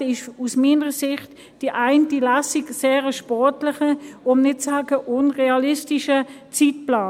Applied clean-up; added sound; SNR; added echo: none; none; none; none.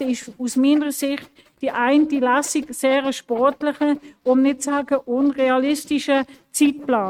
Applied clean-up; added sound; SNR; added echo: neural mask model RNNoise.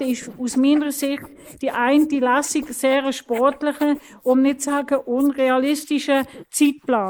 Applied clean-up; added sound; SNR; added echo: neural mask model Resemble Enhance denoiser.